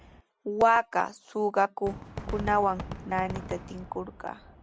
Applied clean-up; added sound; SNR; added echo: none; Fireworks; 12 dB; none.